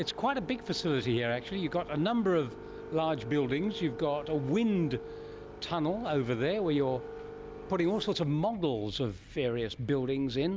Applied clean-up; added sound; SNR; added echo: none; none; none; none.